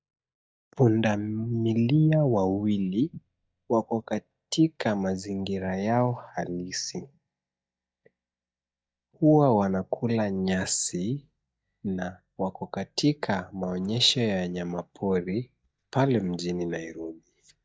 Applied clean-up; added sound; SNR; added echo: neural mask model DeepFilterNet 3.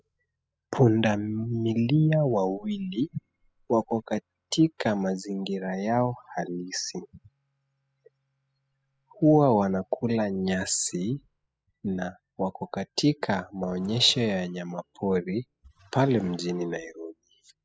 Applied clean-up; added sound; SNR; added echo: classical method spectral subtraction.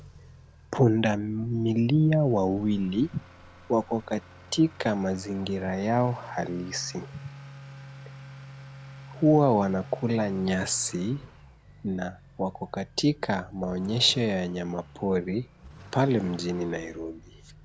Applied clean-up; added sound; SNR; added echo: none; Accelerating, revving, vroom / Motor vehicle (road); 20 dB; none.